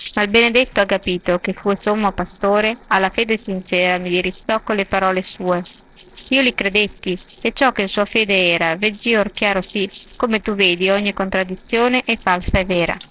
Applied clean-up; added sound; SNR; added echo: neural separator model SepFormer DNS4.